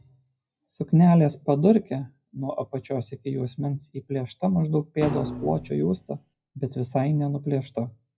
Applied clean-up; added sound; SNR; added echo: classical method WPE with log-MMSE.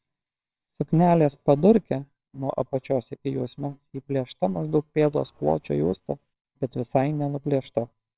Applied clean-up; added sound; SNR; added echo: neural separator model SepFormer WHAMR!.